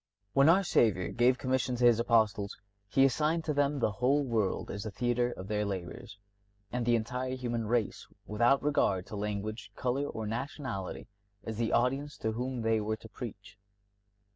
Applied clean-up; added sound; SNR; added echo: none; none; none; none.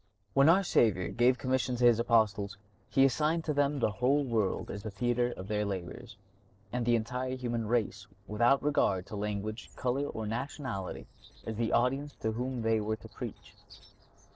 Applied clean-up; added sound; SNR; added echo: neural separator model SepFormer DNS4.